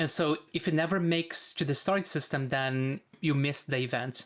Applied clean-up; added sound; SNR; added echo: none; none; none; none.